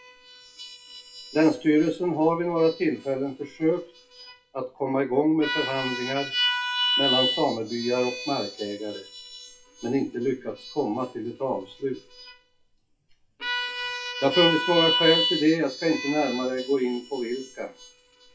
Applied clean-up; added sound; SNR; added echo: classical method WPE with log-MMSE.